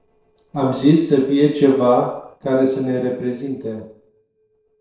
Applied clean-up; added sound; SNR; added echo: neural separator model SepFormer DNS4.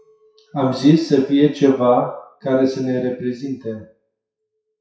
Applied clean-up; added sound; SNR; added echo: classical method WPE with log-MMSE.